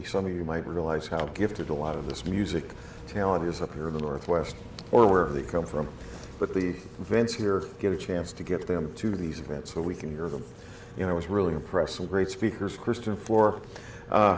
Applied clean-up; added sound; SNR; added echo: none; Bus; 17 dB; none.